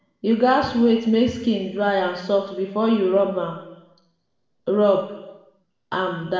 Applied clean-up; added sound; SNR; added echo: none; none; none; reverberation time 1.0 s.